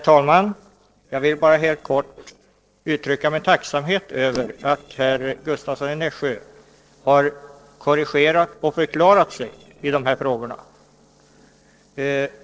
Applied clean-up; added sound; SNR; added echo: neural separator model SepFormer DNS4.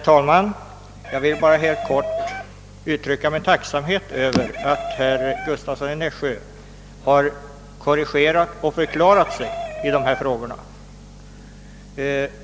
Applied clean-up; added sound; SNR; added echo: none; Chicken, rooster; 11 dB; none.